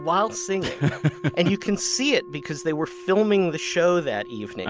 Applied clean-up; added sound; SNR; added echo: none; Wind instrument, woodwind instrument; 16 dB; none.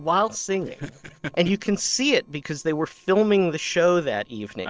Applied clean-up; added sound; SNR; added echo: neural separator model SepFormer DNS4.